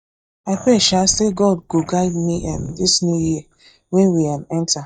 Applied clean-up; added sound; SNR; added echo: neural mask model DeepFilterNet 3.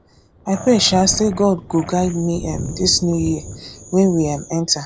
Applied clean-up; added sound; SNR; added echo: none; Thunder + Growling; 13 dB; none.